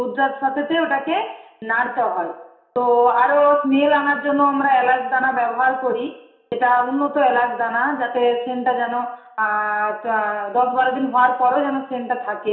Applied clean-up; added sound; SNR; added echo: none; none; none; reverberation time 0.7 s.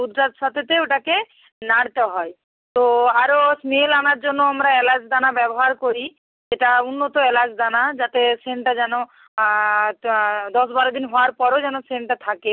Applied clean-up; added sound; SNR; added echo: none; none; none; none.